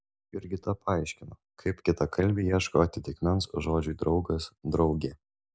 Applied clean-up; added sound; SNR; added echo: none; none; none; none.